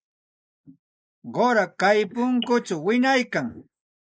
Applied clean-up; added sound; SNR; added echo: neural mask model Resemble Enhance denoiser.